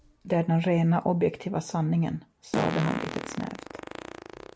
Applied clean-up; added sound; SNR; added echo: none; Fart; 10 dB; none.